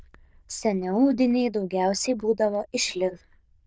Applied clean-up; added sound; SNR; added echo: neural diffusion model UNIVERSE++.